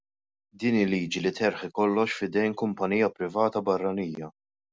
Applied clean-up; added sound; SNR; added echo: none; none; none; none.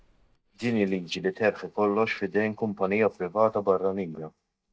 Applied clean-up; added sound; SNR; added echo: neural mask model DeepFilterNet 3.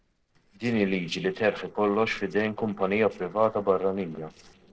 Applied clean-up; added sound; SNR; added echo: neural separator model SepFormer DNS4.